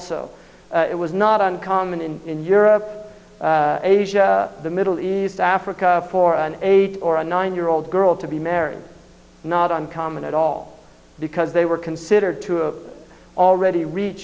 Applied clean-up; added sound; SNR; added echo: none; none; none; none.